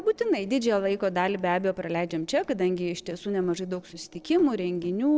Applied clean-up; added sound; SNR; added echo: neural separator model SepFormer DNS4.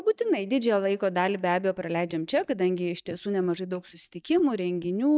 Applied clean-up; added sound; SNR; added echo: neural mask model DeepFilterNet 3.